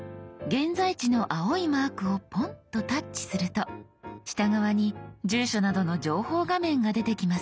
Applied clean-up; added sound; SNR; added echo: none; none; none; none.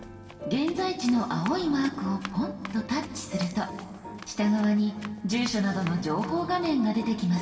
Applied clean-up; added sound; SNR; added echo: none; Run; 19 dB; reverberation time 2.6 s.